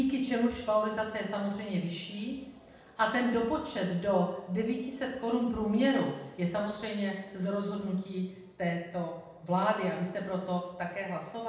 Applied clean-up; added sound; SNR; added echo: none; none; none; reverberation time 0.9 s.